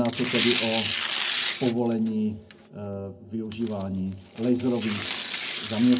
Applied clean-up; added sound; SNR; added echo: none; Tearing; 6 dB; reverberation time 0.3 s.